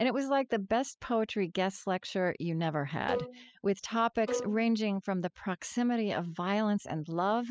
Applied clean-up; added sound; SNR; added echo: classical method spectral subtraction.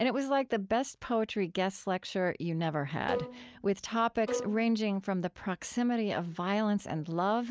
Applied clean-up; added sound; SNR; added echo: none; Bowed string instrument; 8 dB; none.